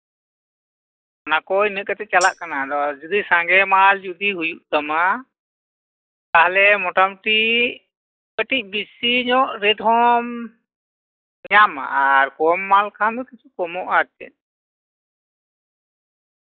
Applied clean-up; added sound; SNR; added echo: classical method log-MMSE.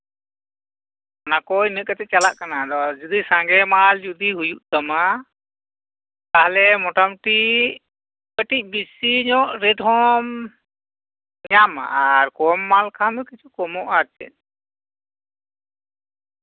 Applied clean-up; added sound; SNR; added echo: none; Tambourine; 15 dB; none.